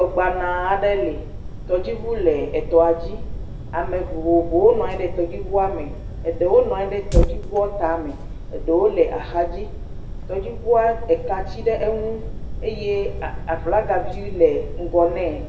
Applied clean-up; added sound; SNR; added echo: none; Fire; 6 dB; reverberation time 0.6 s.